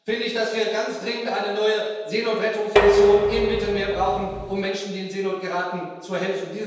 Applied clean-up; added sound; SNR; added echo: none; Dishes, pots, and pans; -2 dB; reverberation time 1.2 s.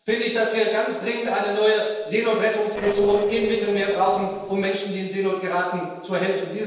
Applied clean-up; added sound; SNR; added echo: neural separator model SepFormer DNS4.